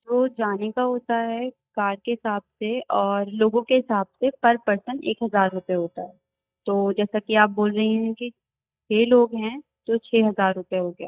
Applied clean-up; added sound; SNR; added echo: neural mask model DeepFilterNet 3.